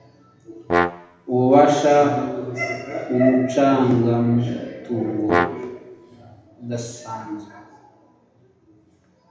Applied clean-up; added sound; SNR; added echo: none; Brass instrument; 3 dB; reverberation time 0.9 s.